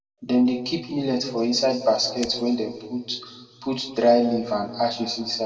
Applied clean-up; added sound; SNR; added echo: none; Shatter; 17 dB; reverberation time 1.5 s.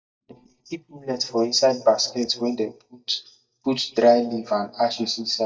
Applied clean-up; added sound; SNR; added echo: neural mask model DeepFilterNet 3.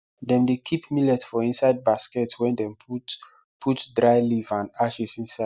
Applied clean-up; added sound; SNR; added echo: none; none; none; none.